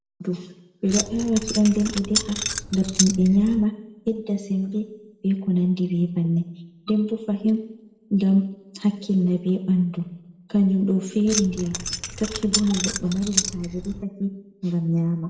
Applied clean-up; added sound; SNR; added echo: none; Keys jangling; 5 dB; reverberation time 0.8 s.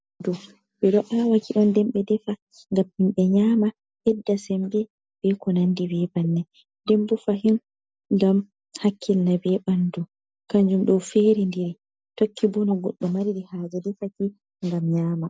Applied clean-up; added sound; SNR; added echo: none; none; none; none.